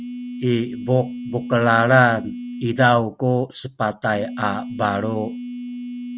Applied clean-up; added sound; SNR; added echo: neural mask model RNNoise.